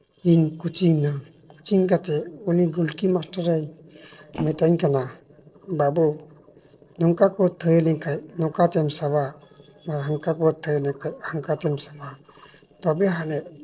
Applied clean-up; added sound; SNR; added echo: neural separator model SepFormer DNS4.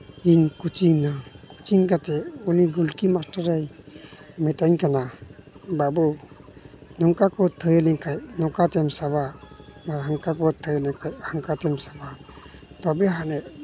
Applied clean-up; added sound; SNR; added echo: none; none; none; none.